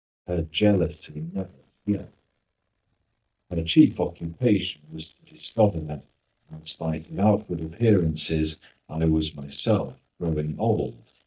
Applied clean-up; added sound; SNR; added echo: neural mask model DeepFilterNet 3.